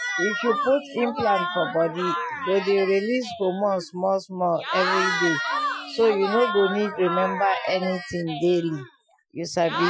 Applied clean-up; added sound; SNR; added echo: classical method Wiener filter.